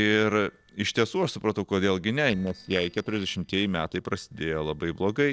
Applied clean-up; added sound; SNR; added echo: neural separator model SepFormer DNS4.